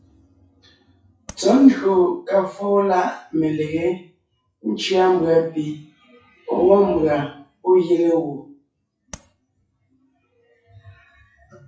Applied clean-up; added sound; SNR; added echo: classical method WPE with log-MMSE.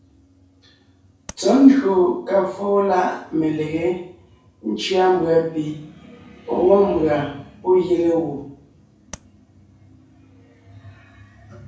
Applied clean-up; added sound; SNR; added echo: none; Tap; 19 dB; reverberation time 0.6 s.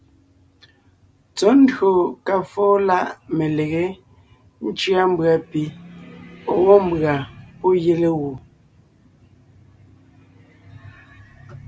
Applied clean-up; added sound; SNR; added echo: none; none; none; none.